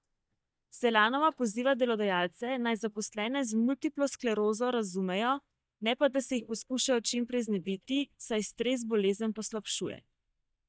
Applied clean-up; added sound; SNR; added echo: neural mask model DeepFilterNet 3.